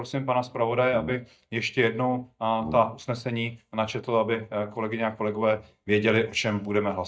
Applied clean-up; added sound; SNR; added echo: neural mask model DeepFilterNet 3.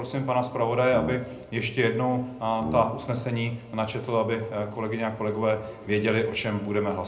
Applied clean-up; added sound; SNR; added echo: none; Brass instrument; 9 dB; reverberation time 0.5 s.